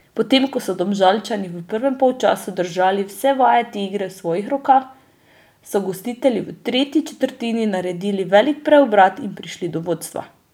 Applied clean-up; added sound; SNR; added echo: none; none; none; none.